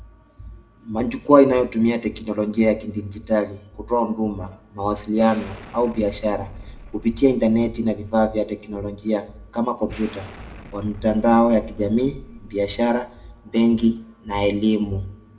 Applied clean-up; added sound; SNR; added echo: none; Explosion; 19 dB; reverberation time 0.5 s.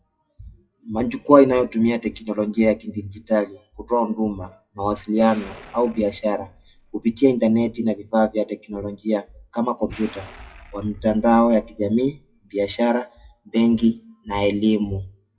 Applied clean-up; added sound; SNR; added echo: classical method WPE with log-MMSE.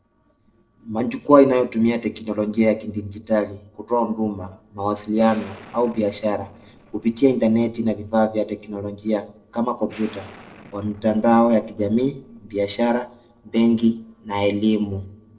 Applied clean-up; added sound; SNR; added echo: neural separator model SepFormer DNS4.